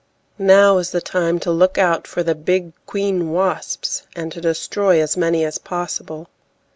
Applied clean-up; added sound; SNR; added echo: none; none; none; none.